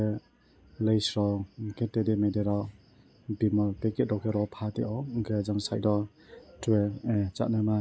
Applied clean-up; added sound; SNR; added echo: none; none; none; none.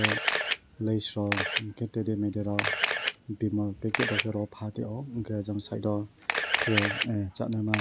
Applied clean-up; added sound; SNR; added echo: none; Camera; 0 dB; none.